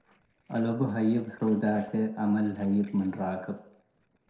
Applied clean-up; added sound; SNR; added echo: neural separator model SepFormer DNS4.